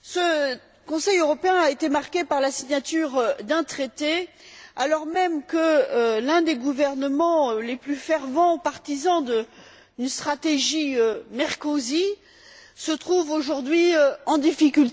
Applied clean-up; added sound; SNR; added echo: none; none; none; none.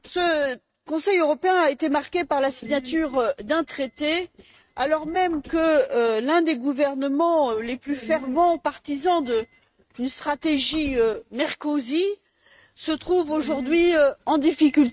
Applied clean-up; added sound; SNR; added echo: neural mask model RNNoise.